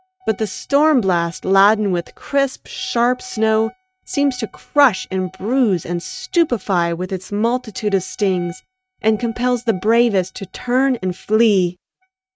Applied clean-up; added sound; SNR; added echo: neural mask model RNNoise.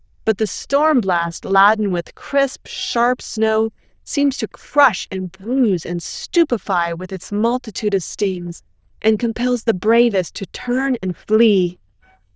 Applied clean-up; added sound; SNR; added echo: neural diffusion model UNIVERSE++.